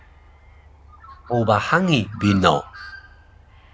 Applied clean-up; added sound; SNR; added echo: none; Bird; 17 dB; none.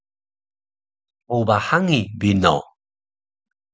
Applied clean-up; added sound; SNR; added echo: none; none; none; none.